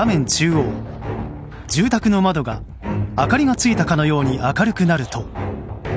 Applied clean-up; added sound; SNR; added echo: none; none; none; none.